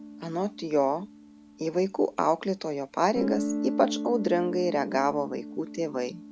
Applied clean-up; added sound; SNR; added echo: none; Guitar; 8 dB; none.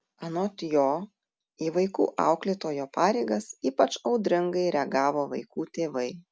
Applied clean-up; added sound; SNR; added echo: none; none; none; none.